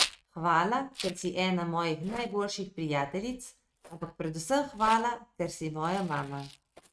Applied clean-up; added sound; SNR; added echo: neural mask model RNNoise.